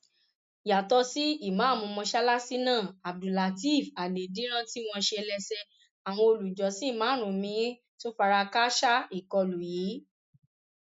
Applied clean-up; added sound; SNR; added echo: none; none; none; none.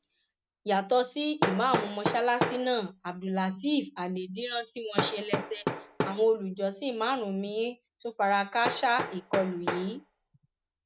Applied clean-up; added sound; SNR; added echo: none; Hammer; 6 dB; none.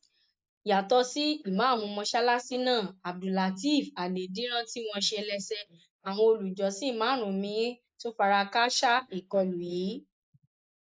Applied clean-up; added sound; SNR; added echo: neural mask model Resemble Enhance denoiser.